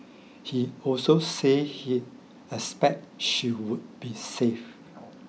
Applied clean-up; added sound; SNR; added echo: none; none; none; none.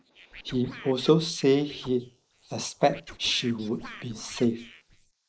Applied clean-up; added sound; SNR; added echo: neural mask model Resemble Enhance denoiser.